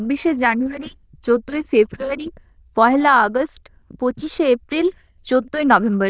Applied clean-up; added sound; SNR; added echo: neural diffusion model UNIVERSE++.